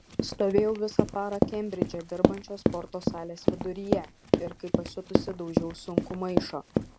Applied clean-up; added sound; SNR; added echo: none; Run; -4 dB; none.